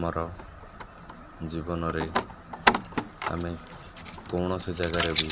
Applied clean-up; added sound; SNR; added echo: none; Keys jangling; 0 dB; none.